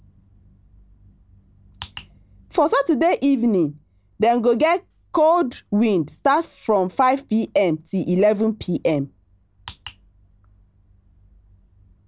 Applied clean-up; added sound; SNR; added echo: none; none; none; none.